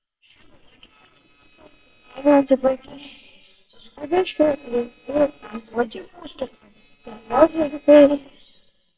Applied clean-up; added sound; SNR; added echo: neural separator model SepFormer WHAMR!.